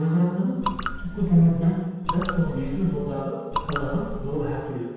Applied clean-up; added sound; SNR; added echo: none; Raindrop / Drip; 7 dB; reverberation time 1.2 s.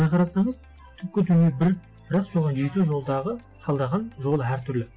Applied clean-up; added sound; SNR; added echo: none; none; none; none.